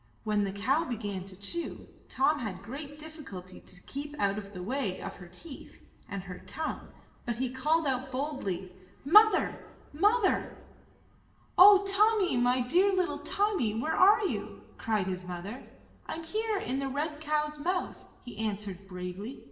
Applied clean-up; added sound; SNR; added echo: none; none; none; reverberation time 0.9 s.